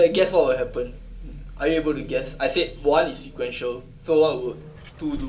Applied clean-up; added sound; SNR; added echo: none; Vehicle; 16 dB; reverberation time 0.2 s.